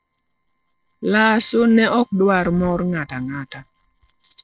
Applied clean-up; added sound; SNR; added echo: neural separator model SepFormer DNS4.